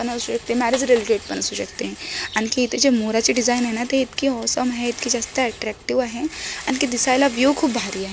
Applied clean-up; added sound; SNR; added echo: none; Rattle; 16 dB; none.